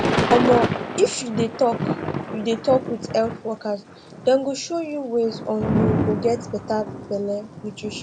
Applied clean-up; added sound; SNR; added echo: none; Thunder / Rain; 3 dB; none.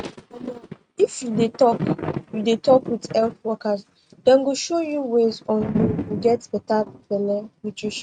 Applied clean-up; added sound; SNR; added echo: neural mask model RNNoise.